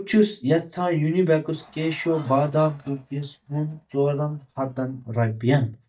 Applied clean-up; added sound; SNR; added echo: neural mask model DeepFilterNet 3.